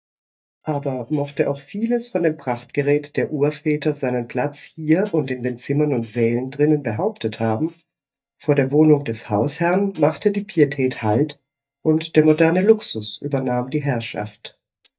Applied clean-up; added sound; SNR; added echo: neural mask model DeepFilterNet 3.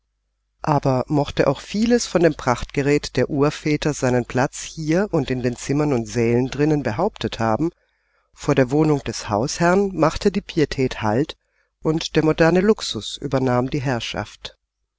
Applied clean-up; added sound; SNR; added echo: none; none; none; none.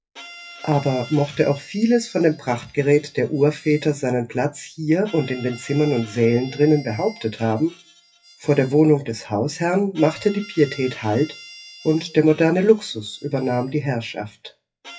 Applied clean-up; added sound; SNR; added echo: classical method WPE with log-MMSE.